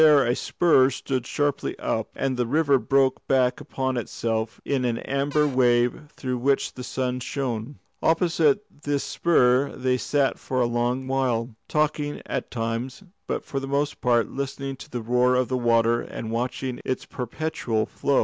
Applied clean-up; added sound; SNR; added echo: none; Cupboard open or close / Door; 18 dB; none.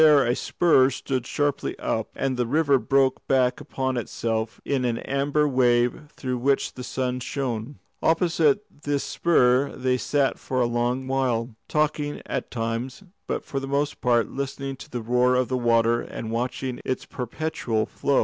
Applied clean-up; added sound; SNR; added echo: none; none; none; none.